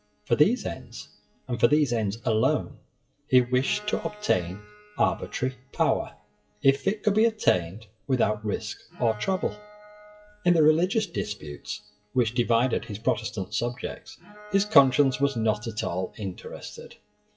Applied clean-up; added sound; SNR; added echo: classical method WPE with log-MMSE.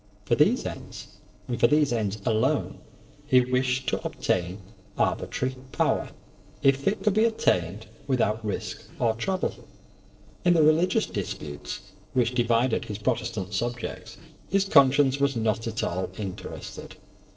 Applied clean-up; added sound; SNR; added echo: neural separator model SepFormer DNS4.